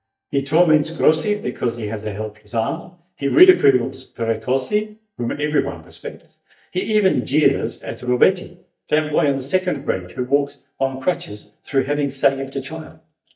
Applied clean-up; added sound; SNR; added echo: neural mask model DeepFilterNet 3.